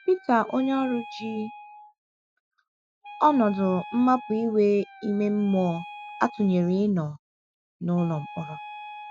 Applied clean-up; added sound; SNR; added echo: classical method Wiener filter.